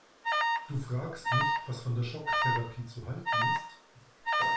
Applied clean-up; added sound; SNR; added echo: none; Alarm; -5 dB; reverberation time 0.3 s.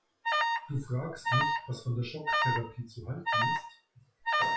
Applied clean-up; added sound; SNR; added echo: classical method WPE with log-MMSE.